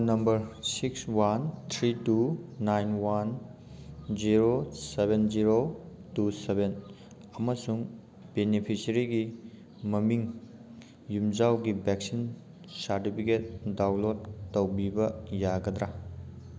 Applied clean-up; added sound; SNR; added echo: none; none; none; none.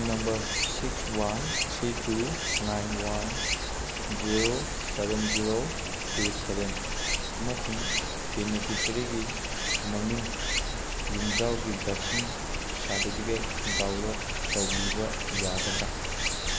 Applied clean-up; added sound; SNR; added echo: none; Stream; -3 dB; none.